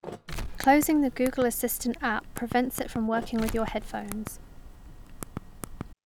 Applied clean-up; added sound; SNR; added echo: none; Mechanisms + Typing; 10 dB; none.